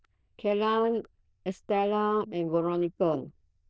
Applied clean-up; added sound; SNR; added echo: neural diffusion model UNIVERSE++.